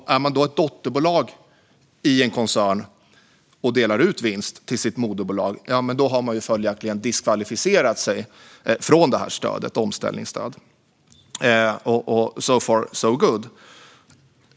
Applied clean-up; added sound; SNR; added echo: none; none; none; none.